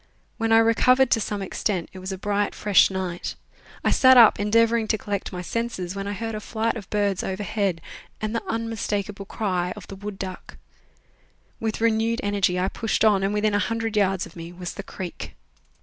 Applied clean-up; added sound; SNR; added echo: none; none; none; none.